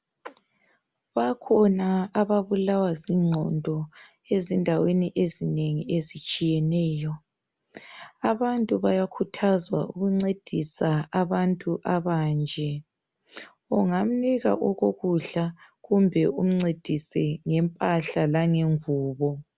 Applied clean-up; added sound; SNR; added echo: none; none; none; none.